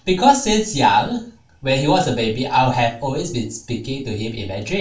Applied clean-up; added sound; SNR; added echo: none; none; none; reverberation time 0.3 s.